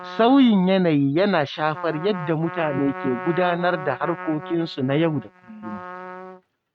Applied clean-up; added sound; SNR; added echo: neural mask model RNNoise.